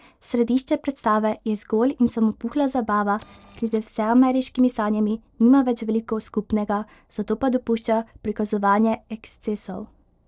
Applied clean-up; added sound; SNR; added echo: neural separator model SepFormer DNS4.